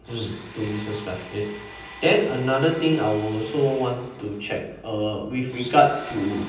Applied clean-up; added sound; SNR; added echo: none; Domestic sounds, home sounds; 17 dB; reverberation time 0.6 s.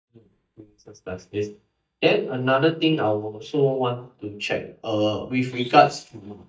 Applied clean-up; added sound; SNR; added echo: neural mask model DeepFilterNet 3.